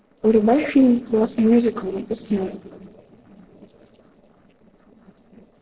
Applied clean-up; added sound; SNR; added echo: neural separator model SepFormer DNS4.